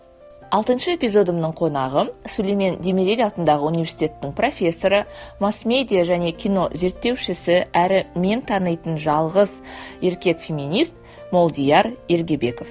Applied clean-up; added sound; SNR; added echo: none; none; none; none.